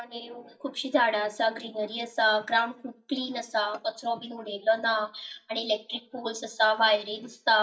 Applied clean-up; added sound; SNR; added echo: neural mask model DeepFilterNet 3.